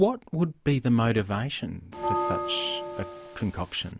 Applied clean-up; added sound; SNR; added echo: none; Bell; 5 dB; none.